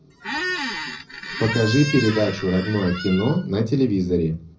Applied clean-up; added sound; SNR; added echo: none; Squeak; 8 dB; reverberation time 0.4 s.